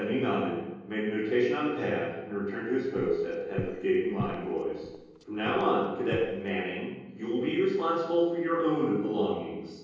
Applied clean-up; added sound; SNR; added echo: none; Walk, footsteps; 13 dB; reverberation time 1.3 s.